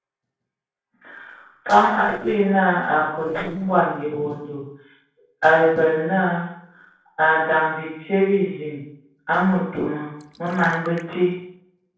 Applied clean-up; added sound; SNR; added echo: neural separator model SepFormer DNS4.